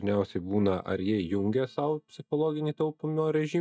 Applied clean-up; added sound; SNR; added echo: neural mask model DeepFilterNet 3.